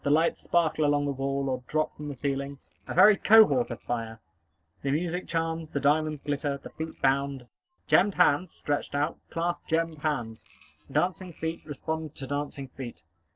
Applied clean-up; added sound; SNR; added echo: neural separator model SepFormer DNS4.